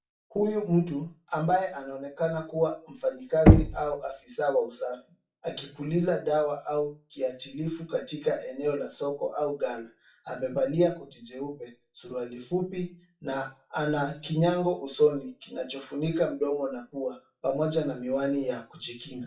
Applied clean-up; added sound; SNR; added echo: classical method WPE with log-MMSE.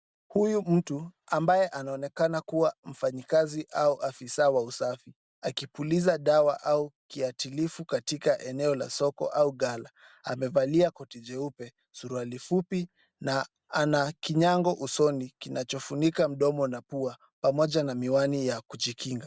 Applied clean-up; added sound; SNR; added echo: none; none; none; none.